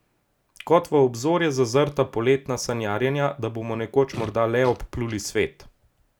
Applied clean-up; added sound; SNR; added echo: none; Fart; 17 dB; none.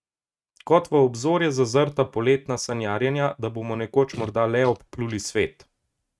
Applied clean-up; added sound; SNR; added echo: neural mask model RNNoise.